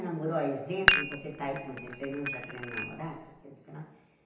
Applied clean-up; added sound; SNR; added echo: none; Dishes, pots, and pans; -5 dB; reverberation time 0.9 s.